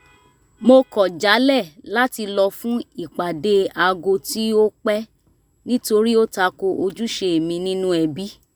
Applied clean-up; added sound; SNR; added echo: none; none; none; none.